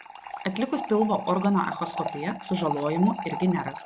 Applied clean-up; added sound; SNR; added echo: none; Fill (with liquid) / Trickle, dribble; 9 dB; none.